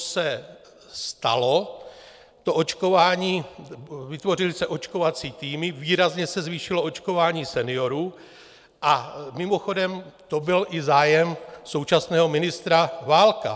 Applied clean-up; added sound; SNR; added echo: none; none; none; none.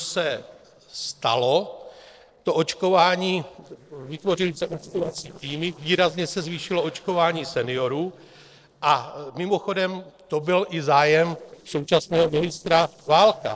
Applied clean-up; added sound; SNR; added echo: neural separator model SepFormer DNS4.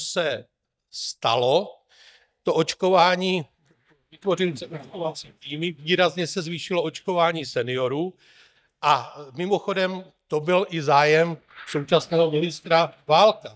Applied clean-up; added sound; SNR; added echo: neural mask model DeepFilterNet 3.